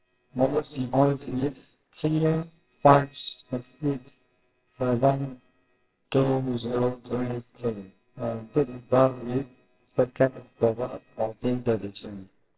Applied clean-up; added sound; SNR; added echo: neural separator model SepFormer WHAMR!.